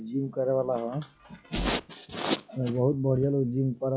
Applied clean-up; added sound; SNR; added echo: classical method log-MMSE.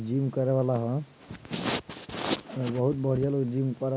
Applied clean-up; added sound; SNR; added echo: none; none; none; none.